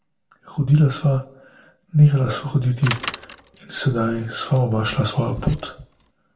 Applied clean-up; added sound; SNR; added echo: none; Bicycle; 15 dB; reverberation time 0.2 s.